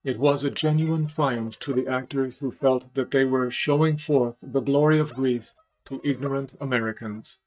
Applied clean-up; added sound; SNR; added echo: neural mask model DeepFilterNet 3.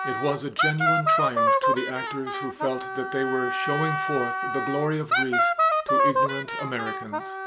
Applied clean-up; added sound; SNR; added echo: none; Wind instrument, woodwind instrument; -4 dB; none.